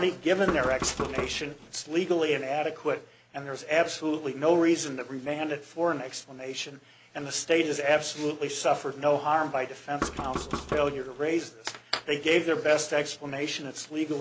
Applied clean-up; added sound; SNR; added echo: none; Knock; 8 dB; none.